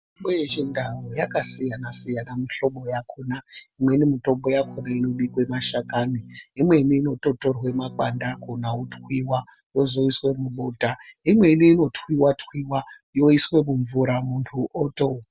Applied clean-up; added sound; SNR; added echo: none; Electric guitar / Strum; 18 dB; none.